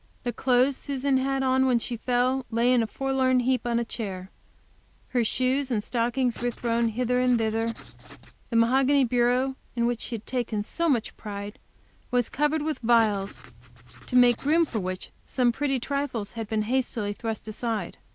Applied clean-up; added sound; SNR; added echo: none; Writing; 18 dB; none.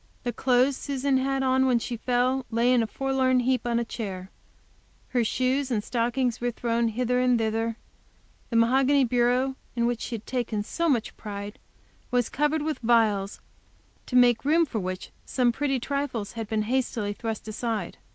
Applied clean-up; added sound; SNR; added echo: none; none; none; none.